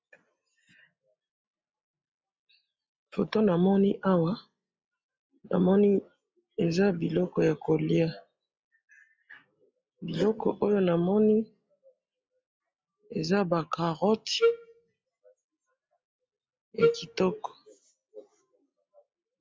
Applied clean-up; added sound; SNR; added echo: classical method log-MMSE.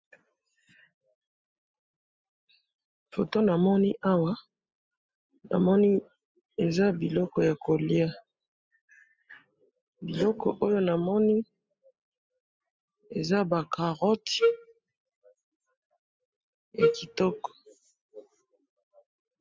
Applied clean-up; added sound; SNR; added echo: classical method spectral subtraction.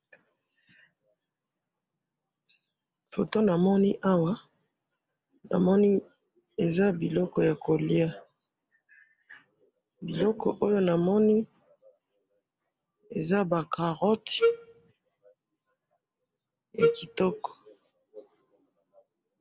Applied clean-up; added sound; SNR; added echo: none; Wind instrument, woodwind instrument; -3 dB; none.